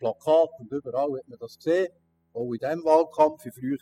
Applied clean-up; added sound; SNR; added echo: classical method spectral subtraction.